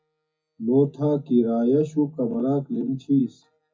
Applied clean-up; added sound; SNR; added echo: classical method WPE with log-MMSE.